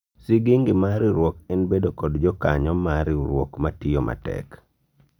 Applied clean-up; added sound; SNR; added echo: none; none; none; none.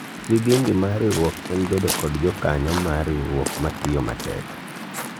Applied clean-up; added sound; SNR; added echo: none; Waves, surf; 8 dB; none.